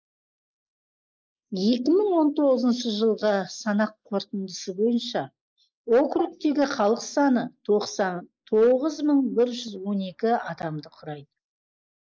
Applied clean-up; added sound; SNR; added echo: neural mask model Resemble Enhance denoiser.